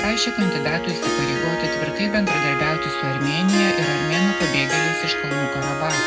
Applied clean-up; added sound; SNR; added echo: none; Harp; 0 dB; reverberation time 0.3 s.